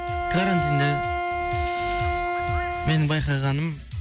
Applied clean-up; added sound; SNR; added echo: none; Bowed string instrument; 2 dB; none.